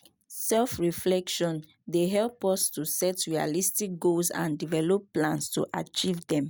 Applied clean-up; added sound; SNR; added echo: none; none; none; none.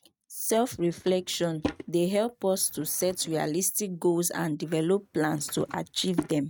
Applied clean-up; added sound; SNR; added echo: neural mask model RNNoise.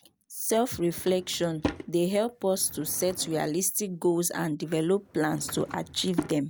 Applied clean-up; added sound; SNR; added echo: none; Drawer open or close / Wood; 13 dB; none.